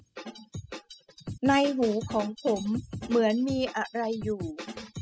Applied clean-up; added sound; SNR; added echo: classical method spectral subtraction.